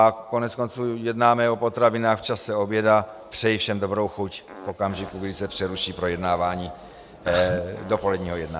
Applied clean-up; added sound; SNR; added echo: none; Fart; 16 dB; none.